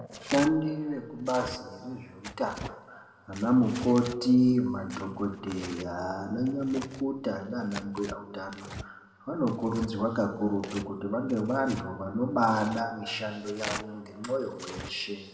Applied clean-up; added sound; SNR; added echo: none; Tearing; 15 dB; reverberation time 1.7 s.